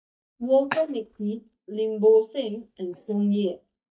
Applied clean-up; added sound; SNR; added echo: neural mask model DeepFilterNet 3.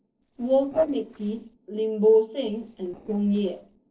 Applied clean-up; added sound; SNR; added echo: neural separator model SepFormer DNS4.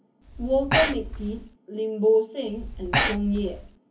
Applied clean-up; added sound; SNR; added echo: none; Breathing; 2 dB; reverberation time 0.3 s.